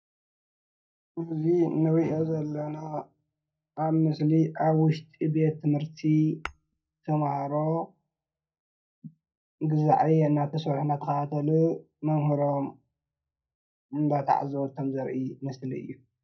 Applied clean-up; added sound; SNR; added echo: neural mask model DeepFilterNet 3.